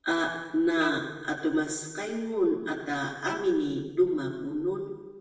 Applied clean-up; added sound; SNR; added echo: none; Bowed string instrument; 17 dB; reverberation time 1.1 s.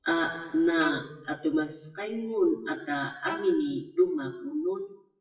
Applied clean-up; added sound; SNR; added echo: classical method WPE with log-MMSE.